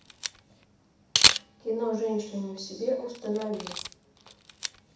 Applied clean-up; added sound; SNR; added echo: none; Camera; -3 dB; reverberation time 0.7 s.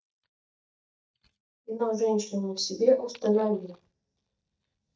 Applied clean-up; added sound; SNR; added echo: neural mask model DeepFilterNet 3.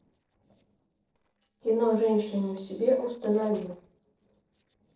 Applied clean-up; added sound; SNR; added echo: neural separator model SepFormer DNS4.